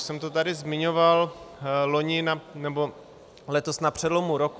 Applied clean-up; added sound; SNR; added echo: none; none; none; none.